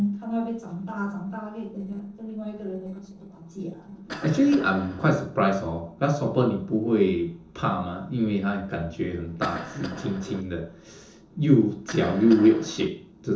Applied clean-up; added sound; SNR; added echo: neural separator model SepFormer DNS4.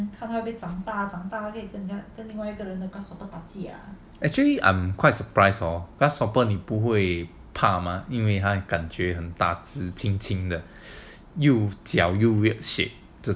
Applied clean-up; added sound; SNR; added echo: none; none; none; none.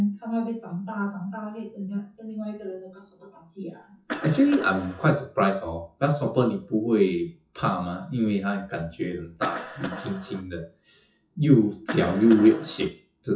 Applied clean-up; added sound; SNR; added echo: classical method WPE with log-MMSE.